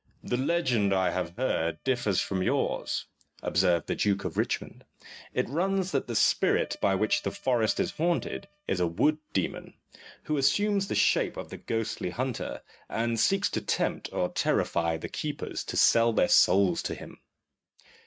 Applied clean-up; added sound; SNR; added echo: neural mask model RNNoise.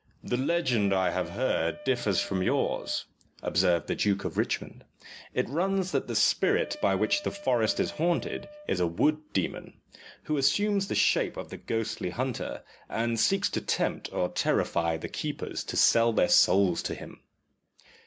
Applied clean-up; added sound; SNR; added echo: none; Wind instrument, woodwind instrument; 17 dB; none.